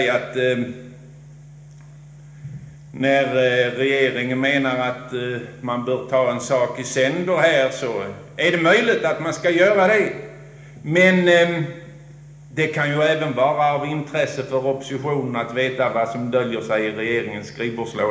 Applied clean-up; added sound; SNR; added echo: none; none; none; reverberation time 1.0 s.